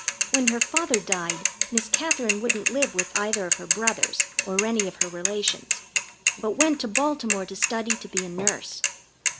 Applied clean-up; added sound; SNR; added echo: none; Mechanisms / Bicycle; -2 dB; none.